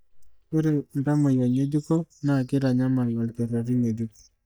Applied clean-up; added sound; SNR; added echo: neural mask model DeepFilterNet 3.